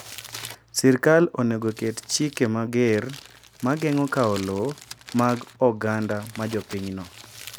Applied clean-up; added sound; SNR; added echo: none; Crumpling, crinkling; 19 dB; none.